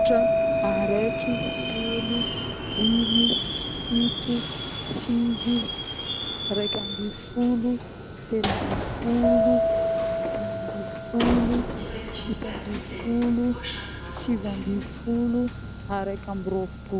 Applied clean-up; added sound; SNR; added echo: none; Keyboard (musical) + Subway, metro, underground; 0 dB; none.